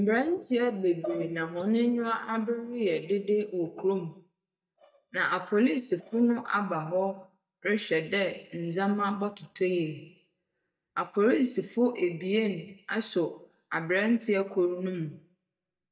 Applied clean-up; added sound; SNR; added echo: neural mask model DeepFilterNet 3.